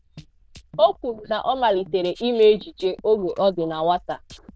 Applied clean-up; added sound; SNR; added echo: neural diffusion model UNIVERSE++.